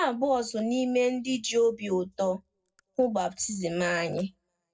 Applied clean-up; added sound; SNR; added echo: neural separator model SepFormer DNS4.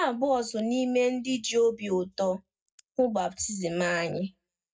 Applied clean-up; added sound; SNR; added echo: neural mask model DeepFilterNet 3.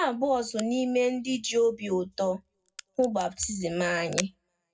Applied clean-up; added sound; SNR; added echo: none; Crack; 15 dB; reverberation time 0.3 s.